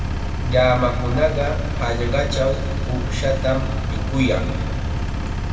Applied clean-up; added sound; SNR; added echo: none; Engine; 0 dB; reverberation time 2.1 s.